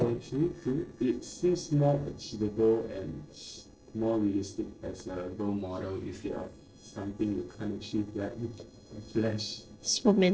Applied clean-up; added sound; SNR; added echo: neural separator model SepFormer DNS4.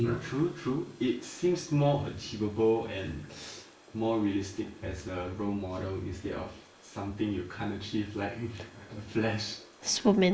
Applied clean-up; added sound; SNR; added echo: neural mask model Resemble Enhance denoiser.